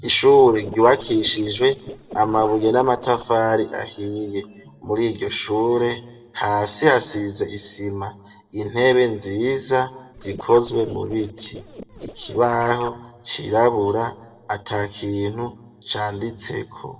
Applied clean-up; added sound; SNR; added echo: neural separator model SepFormer DNS4.